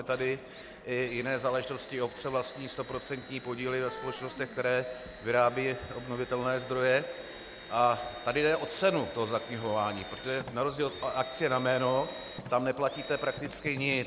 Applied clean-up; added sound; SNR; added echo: none; Drill + Wind instrument, woodwind instrument; 15 dB; none.